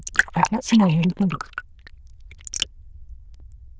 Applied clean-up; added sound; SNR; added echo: neural diffusion model UNIVERSE++.